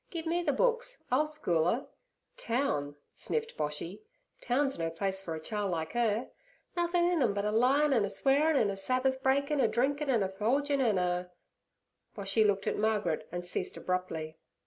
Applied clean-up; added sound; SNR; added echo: none; none; none; none.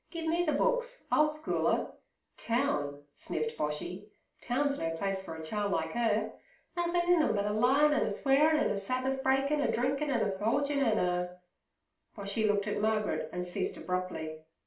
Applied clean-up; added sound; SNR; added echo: none; none; none; reverberation time 0.3 s.